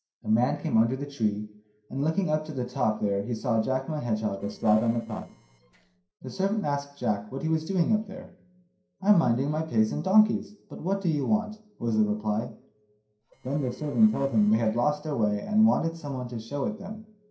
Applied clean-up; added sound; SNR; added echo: neural separator model SepFormer DNS4.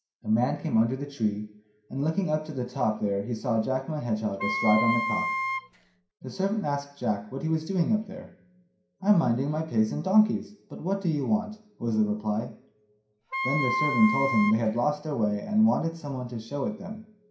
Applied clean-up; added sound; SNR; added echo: none; Wind instrument, woodwind instrument; 2 dB; reverberation time 0.5 s.